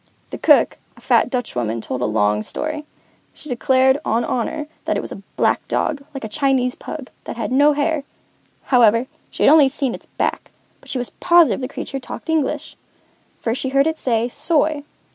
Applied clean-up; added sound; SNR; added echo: none; none; none; none.